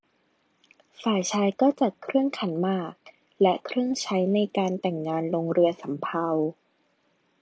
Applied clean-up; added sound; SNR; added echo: none; none; none; none.